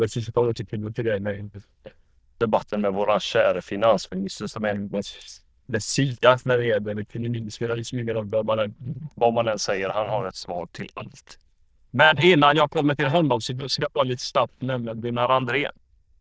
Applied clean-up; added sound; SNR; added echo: neural diffusion model UNIVERSE++.